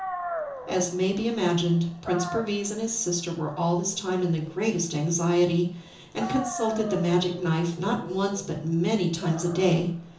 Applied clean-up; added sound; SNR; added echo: none; Dog; 13 dB; reverberation time 0.7 s.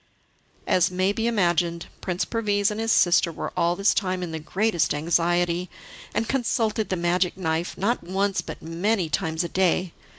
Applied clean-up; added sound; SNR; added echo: none; none; none; none.